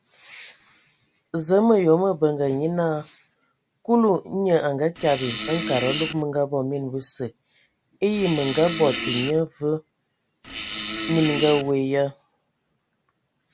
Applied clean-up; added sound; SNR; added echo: none; Fart; 4 dB; none.